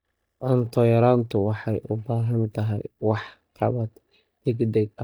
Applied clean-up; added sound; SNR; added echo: neural mask model DeepFilterNet 3.